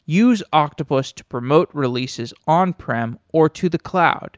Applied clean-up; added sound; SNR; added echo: none; none; none; none.